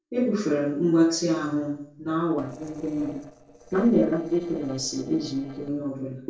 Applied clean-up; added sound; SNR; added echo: neural separator model SepFormer DNS4.